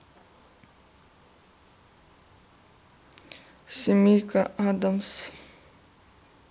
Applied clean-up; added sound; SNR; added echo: none; none; none; none.